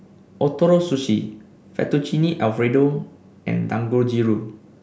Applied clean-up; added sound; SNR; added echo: none; none; none; none.